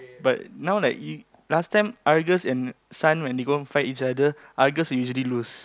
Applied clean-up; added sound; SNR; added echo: none; none; none; none.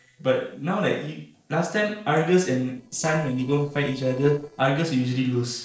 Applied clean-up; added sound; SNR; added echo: neural separator model SepFormer DNS4.